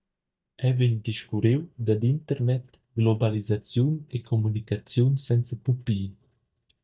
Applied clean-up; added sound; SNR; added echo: neural mask model DeepFilterNet 3.